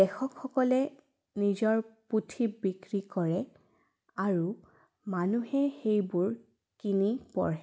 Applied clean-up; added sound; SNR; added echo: none; none; none; none.